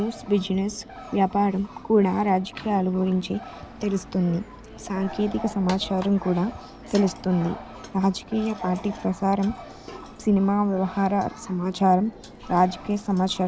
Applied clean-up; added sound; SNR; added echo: none; Subway, metro, underground + Bird; 17 dB; none.